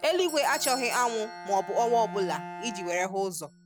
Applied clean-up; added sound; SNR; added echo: none; Doorbell + Bowed string instrument; 11 dB; none.